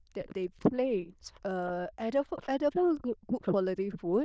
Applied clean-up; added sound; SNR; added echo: neural diffusion model UNIVERSE++.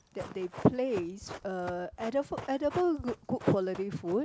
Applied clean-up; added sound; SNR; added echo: none; Run; 14 dB; none.